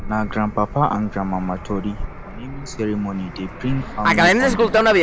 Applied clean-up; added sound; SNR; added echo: none; Fixed-wing aircraft, airplane; -3 dB; none.